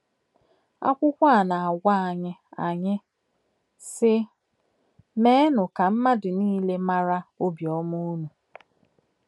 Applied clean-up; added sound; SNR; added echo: none; none; none; none.